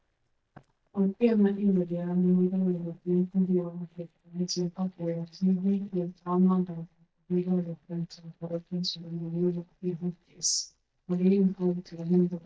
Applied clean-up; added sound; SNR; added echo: neural mask model DeepFilterNet 3.